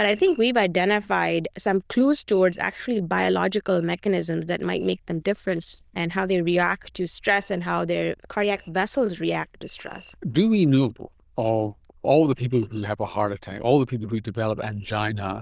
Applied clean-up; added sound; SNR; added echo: neural diffusion model UNIVERSE++.